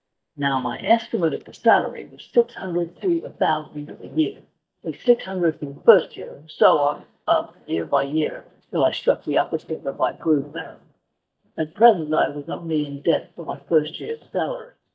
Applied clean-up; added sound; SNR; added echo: neural mask model DeepFilterNet 3.